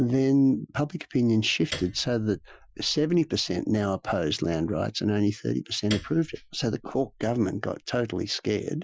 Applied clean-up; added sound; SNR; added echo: classical method Wiener filter.